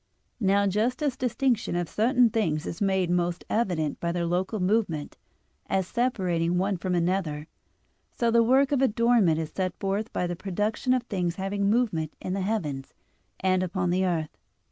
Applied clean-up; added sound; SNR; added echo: none; none; none; none.